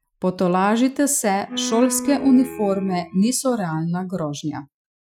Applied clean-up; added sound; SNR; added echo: classical method Wiener filter.